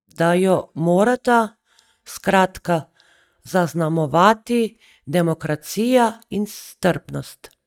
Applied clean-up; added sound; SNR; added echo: neural mask model DeepFilterNet 3.